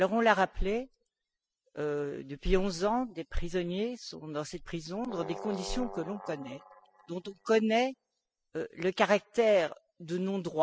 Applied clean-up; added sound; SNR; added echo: classical method spectral subtraction.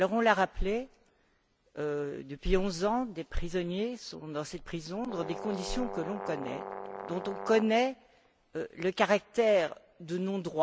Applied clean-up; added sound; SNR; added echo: none; Brass instrument; 9 dB; none.